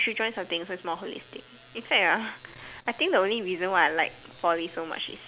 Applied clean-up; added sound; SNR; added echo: none; none; none; none.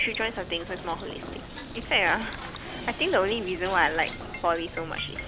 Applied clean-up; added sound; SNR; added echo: none; Knock; 10 dB; none.